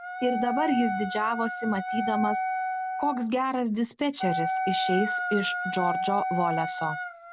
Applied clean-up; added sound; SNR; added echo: none; Wind instrument, woodwind instrument; 2 dB; none.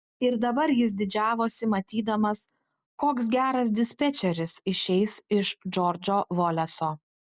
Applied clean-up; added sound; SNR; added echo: none; none; none; none.